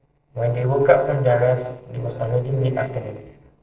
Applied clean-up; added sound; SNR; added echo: neural separator model SepFormer DNS4.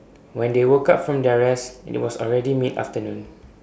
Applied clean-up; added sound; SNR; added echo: none; none; none; none.